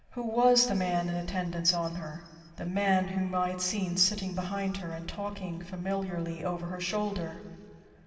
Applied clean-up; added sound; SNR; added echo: none; none; none; reverberation time 1.9 s.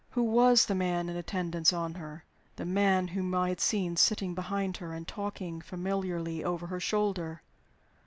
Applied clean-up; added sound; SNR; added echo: none; none; none; none.